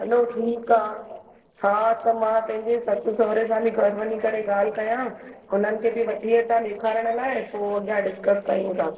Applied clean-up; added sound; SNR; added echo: neural separator model SepFormer DNS4.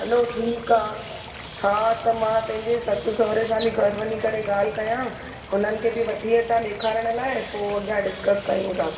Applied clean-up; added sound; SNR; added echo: none; Water / Bird; 12 dB; reverberation time 1.9 s.